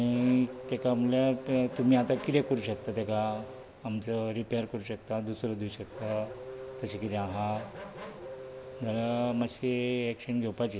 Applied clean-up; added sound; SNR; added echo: none; Race car, auto racing / Accelerating, revving, vroom; 14 dB; none.